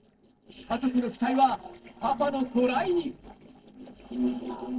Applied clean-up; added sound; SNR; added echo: neural separator model SepFormer DNS4.